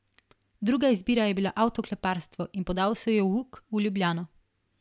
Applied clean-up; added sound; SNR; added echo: none; none; none; none.